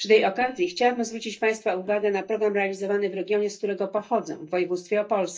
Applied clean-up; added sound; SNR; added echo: neural mask model DeepFilterNet 3.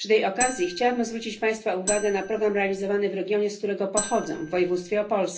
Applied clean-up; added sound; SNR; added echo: none; Marimba, xylophone; 9 dB; reverberation time 0.3 s.